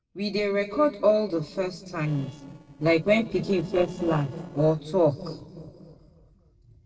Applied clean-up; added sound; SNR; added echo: neural separator model SepFormer DNS4.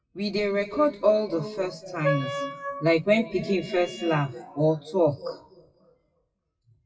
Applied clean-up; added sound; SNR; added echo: classical method WPE with log-MMSE.